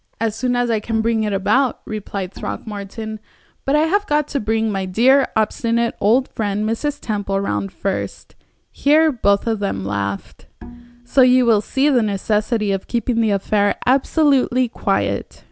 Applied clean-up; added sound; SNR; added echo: none; Bowed string instrument; 20 dB; none.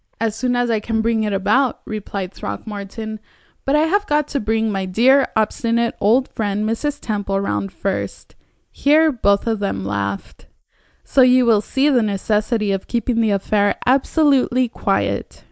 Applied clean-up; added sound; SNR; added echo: neural mask model Resemble Enhance denoiser.